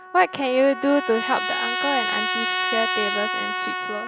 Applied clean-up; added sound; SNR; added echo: none; Trumpet; 2 dB; none.